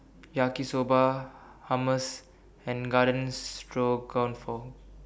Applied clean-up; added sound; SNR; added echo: none; none; none; none.